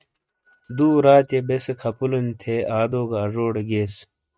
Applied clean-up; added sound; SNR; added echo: neural mask model RNNoise.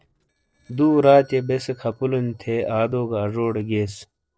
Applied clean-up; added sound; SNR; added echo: neural separator model SepFormer DNS4.